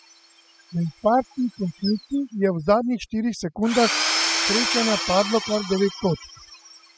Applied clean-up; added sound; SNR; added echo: classical method spectral subtraction.